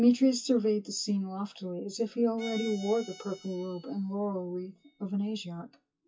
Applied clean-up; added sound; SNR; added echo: classical method WPE with log-MMSE.